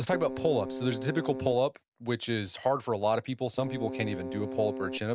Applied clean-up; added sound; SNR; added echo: none; Keyboard (musical); 6 dB; none.